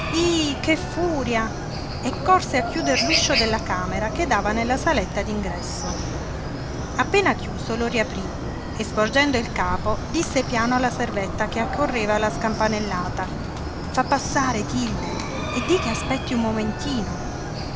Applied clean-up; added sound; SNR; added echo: none; Chicken, rooster; 3 dB; none.